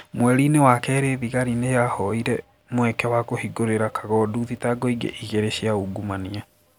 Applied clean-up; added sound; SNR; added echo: none; none; none; none.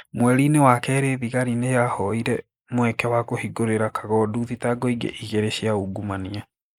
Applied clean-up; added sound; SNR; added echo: neural mask model Resemble Enhance denoiser.